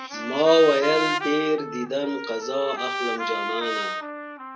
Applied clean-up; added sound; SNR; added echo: none; Trumpet; 5 dB; reverberation time 0.2 s.